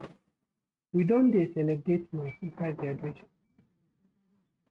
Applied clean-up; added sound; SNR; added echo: neural mask model RNNoise.